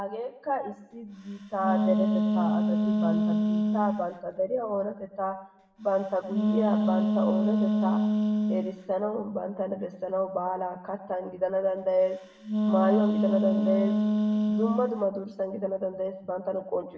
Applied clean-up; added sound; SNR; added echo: none; Wind instrument, woodwind instrument; -4 dB; reverberation time 0.6 s.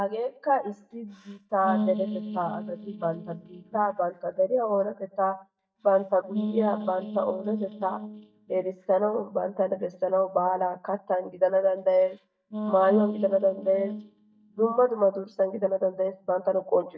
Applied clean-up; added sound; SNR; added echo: neural mask model DeepFilterNet 3.